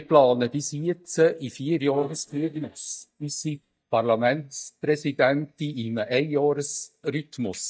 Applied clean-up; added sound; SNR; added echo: neural mask model DeepFilterNet 3.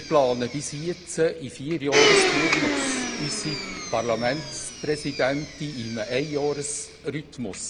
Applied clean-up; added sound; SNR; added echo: none; Domestic sounds, home sounds; 1 dB; none.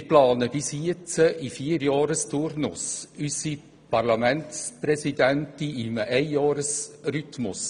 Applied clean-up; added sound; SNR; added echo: none; none; none; none.